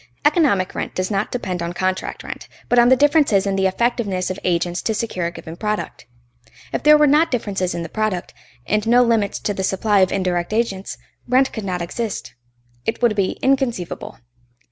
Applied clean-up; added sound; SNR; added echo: none; none; none; none.